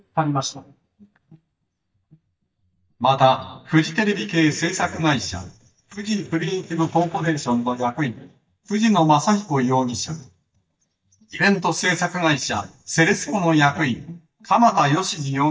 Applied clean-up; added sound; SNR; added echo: neural mask model DeepFilterNet 3.